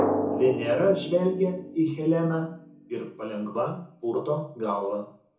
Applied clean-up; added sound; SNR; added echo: none; Drum; 7 dB; reverberation time 0.6 s.